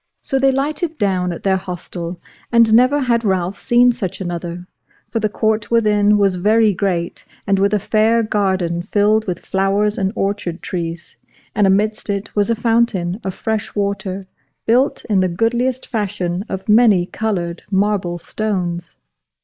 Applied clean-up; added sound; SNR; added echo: neural mask model Resemble Enhance denoiser.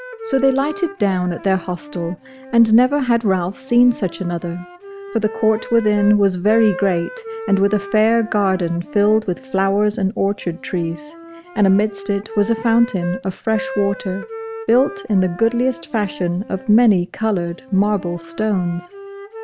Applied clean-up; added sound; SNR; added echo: none; Wind instrument, woodwind instrument; 15 dB; none.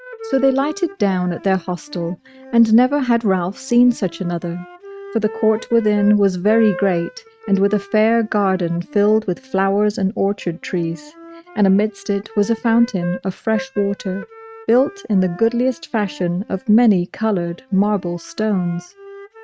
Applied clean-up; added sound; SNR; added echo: neural mask model RNNoise.